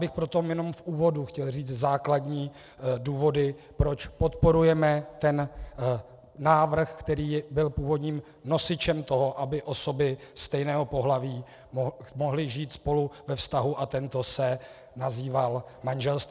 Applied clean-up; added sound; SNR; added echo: none; none; none; none.